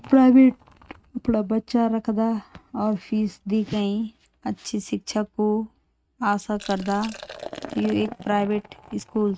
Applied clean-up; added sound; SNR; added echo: neural mask model RNNoise.